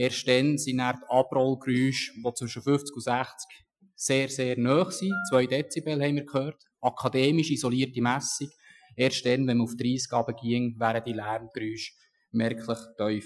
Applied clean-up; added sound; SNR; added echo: classical method Wiener filter.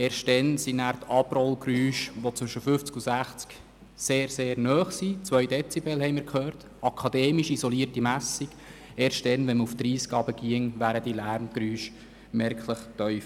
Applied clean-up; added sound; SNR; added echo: none; none; none; none.